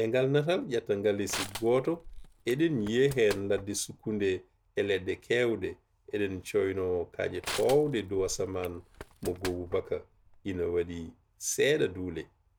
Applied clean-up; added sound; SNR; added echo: none; Crushing; 14 dB; none.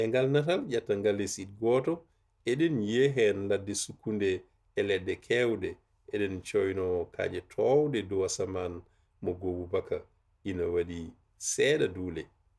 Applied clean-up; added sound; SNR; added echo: none; none; none; none.